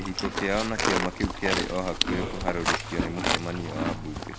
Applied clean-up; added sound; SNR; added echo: none; Livestock, farm animals, working animals; -2 dB; none.